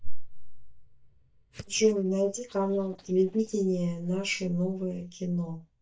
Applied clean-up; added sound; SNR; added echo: neural mask model DeepFilterNet 3.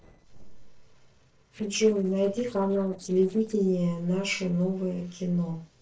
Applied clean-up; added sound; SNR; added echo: neural separator model SepFormer DNS4.